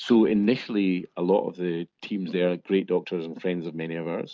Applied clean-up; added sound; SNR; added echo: none; none; none; none.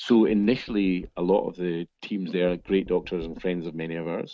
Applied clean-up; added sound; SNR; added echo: neural mask model RNNoise.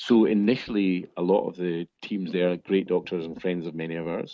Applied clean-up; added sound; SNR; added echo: neural mask model Resemble Enhance denoiser.